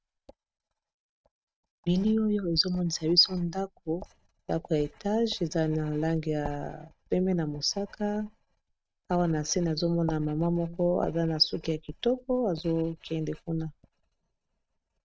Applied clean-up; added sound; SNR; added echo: neural mask model RNNoise.